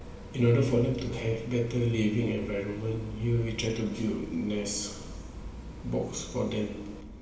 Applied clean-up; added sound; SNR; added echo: none; Bus; 15 dB; reverberation time 1.0 s.